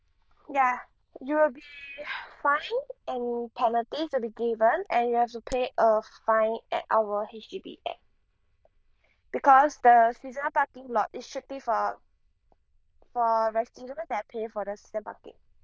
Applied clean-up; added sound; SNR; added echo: neural diffusion model UNIVERSE++.